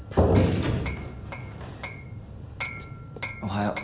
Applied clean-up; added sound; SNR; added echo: none; Hammer; 14 dB; none.